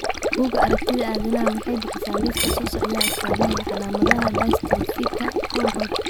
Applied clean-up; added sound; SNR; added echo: none; Stream + Cutlery, silverware / Dishes, pots, and pans; -4 dB; none.